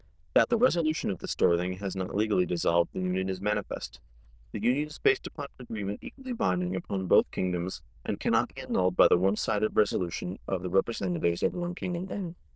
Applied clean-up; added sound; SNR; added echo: neural diffusion model UNIVERSE++.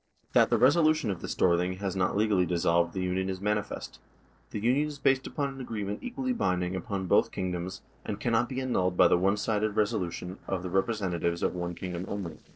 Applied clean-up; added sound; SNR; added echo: neural separator model SepFormer DNS4.